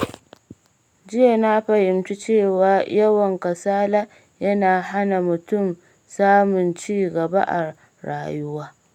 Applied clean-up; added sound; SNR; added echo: none; none; none; none.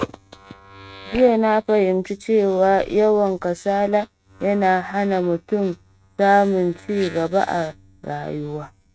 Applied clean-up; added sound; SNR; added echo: neural mask model RNNoise.